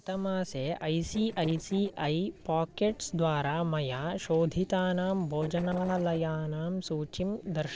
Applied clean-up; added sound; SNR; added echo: neural separator model SepFormer DNS4.